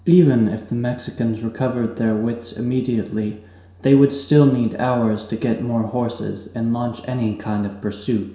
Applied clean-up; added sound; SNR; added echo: none; none; none; reverberation time 0.7 s.